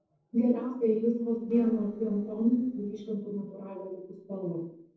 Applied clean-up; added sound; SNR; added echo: neural separator model SepFormer DNS4.